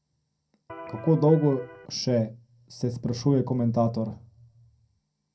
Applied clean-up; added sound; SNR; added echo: none; Electric guitar; 15 dB; reverberation time 0.2 s.